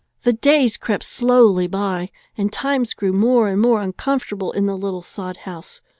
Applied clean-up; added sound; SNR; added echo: none; none; none; none.